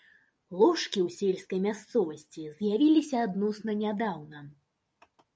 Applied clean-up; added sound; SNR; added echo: none; none; none; none.